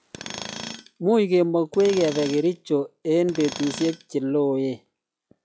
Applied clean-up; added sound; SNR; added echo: classical method log-MMSE.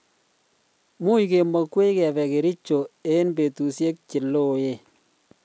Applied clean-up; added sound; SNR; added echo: none; none; none; none.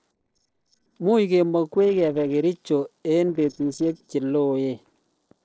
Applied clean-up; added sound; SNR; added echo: neural separator model SepFormer DNS4.